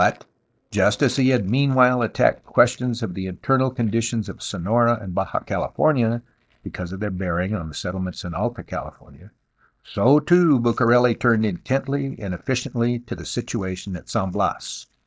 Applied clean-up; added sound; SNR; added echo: neural mask model DeepFilterNet 3.